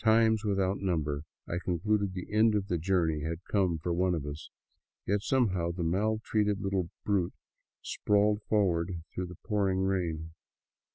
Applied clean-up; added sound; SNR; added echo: none; none; none; none.